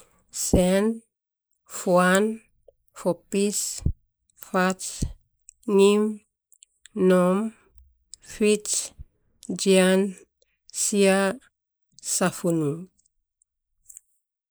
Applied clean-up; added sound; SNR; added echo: neural mask model Resemble Enhance denoiser.